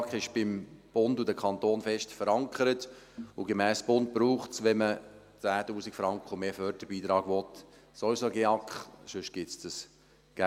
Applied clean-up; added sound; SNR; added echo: none; none; none; none.